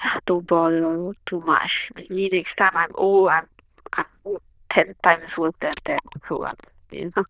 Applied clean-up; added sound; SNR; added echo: neural diffusion model UNIVERSE++.